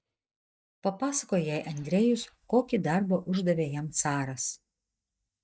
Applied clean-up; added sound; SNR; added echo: neural mask model DeepFilterNet 3.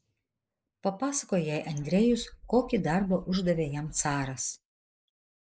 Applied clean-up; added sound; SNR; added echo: neural mask model Resemble Enhance denoiser.